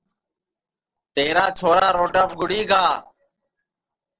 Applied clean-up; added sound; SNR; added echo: neural separator model SepFormer DNS4.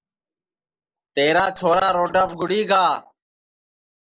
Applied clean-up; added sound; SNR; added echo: neural mask model Resemble Enhance denoiser.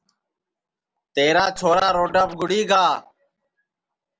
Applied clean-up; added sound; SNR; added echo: none; Scratching (performance technique); 18 dB; none.